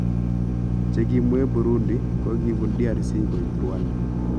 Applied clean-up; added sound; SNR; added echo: none; Drill; -4 dB; none.